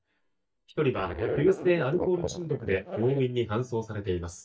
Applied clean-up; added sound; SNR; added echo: neural mask model DeepFilterNet 3.